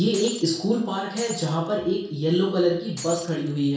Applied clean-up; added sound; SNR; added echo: none; Shatter; 14 dB; reverberation time 0.6 s.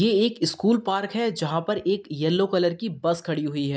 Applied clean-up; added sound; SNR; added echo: none; none; none; none.